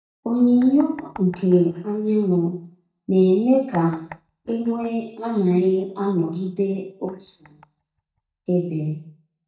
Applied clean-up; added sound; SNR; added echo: neural mask model DeepFilterNet 3.